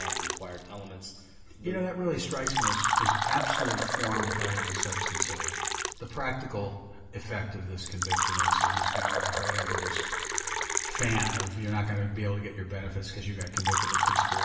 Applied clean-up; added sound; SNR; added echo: none; Fill (with liquid); -3 dB; reverberation time 1.2 s.